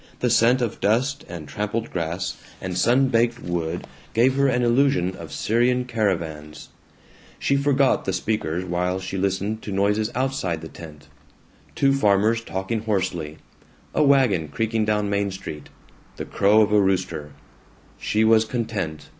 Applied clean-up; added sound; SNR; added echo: none; none; none; none.